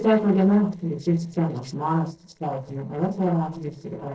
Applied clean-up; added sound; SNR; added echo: neural separator model SepFormer DNS4.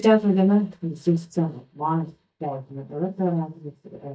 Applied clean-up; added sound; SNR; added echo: neural mask model DeepFilterNet 3.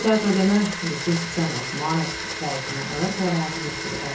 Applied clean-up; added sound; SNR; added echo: none; Domestic sounds, home sounds; 6 dB; reverberation time 0.5 s.